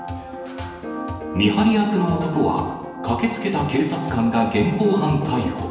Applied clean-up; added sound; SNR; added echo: none; none; none; reverberation time 1.0 s.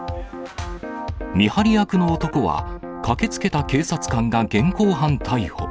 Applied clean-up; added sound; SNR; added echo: none; none; none; none.